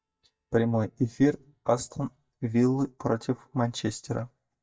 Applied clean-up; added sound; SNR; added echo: neural mask model DeepFilterNet 3.